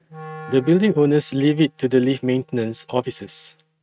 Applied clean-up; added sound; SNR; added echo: neural mask model RNNoise.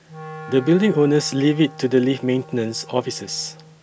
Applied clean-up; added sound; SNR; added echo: none; Wind instrument, woodwind instrument; 18 dB; none.